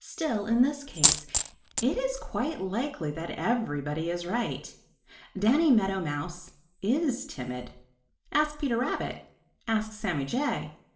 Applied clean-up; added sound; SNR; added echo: none; Coin (dropping); -3 dB; reverberation time 0.5 s.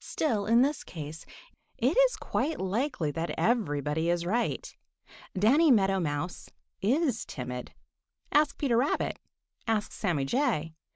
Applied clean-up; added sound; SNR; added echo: none; none; none; none.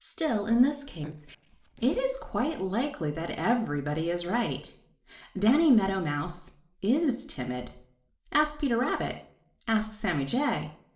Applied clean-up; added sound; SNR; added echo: neural separator model SepFormer DNS4.